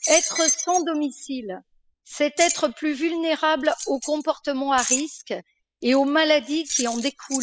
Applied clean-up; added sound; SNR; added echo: classical method spectral subtraction.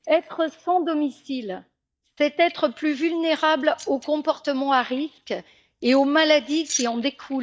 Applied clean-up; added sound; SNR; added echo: neural mask model DeepFilterNet 3.